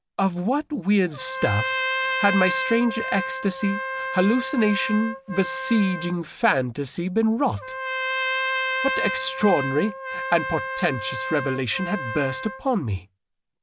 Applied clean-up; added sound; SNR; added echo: none; Trumpet; 5 dB; none.